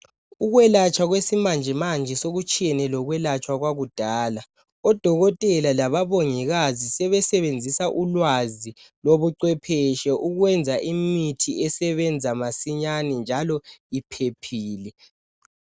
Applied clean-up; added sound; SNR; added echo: none; none; none; none.